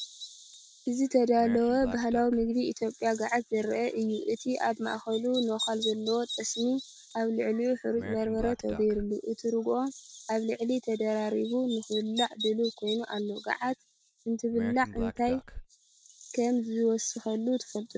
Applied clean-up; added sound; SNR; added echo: neural mask model RNNoise.